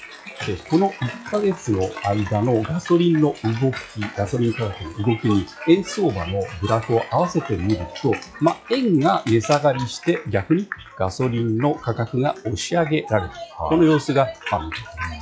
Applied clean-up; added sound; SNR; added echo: classical method log-MMSE.